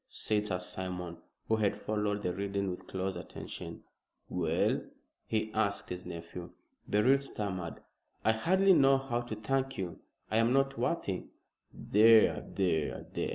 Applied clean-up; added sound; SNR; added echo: none; none; none; none.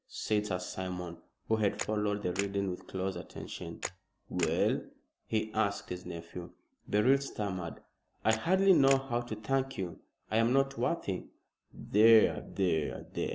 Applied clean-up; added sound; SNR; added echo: none; Camera; 14 dB; none.